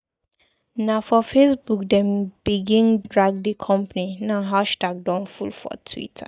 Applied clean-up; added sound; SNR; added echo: neural mask model DeepFilterNet 3.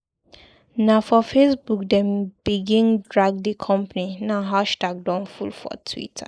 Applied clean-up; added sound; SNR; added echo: neural mask model Resemble Enhance denoiser.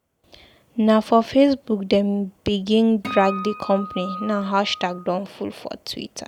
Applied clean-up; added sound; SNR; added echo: none; Acoustic guitar; 11 dB; none.